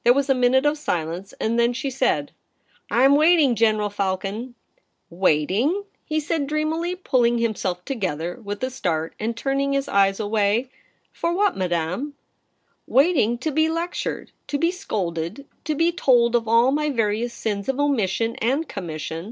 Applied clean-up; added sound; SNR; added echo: none; none; none; none.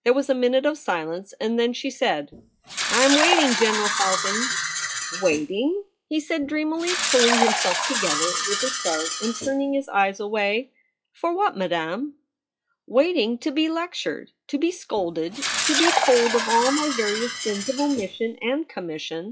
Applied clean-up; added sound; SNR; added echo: classical method log-MMSE.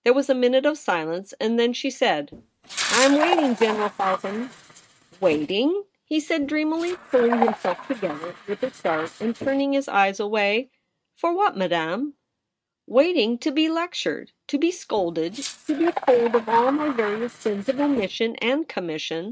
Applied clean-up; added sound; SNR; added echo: neural mask model RNNoise.